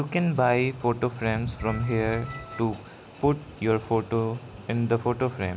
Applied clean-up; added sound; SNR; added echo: none; Organ; 16 dB; none.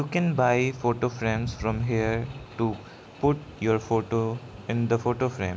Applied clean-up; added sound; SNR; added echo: none; none; none; none.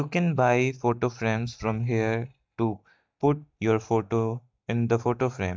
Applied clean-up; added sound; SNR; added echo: neural mask model DeepFilterNet 3.